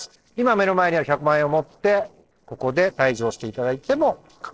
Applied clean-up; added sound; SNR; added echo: neural separator model SepFormer DNS4.